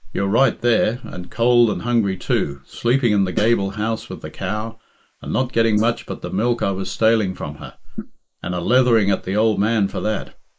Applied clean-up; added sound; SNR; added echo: neural mask model Resemble Enhance denoiser.